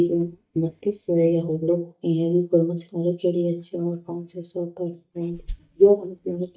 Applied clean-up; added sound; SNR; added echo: neural mask model DeepFilterNet 3.